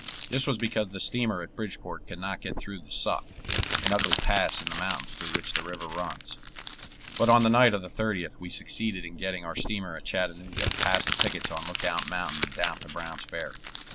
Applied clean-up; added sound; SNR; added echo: none; Crumpling, crinkling; 3 dB; none.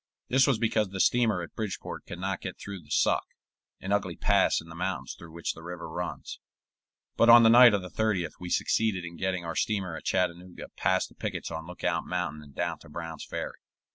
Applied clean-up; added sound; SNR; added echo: none; none; none; none.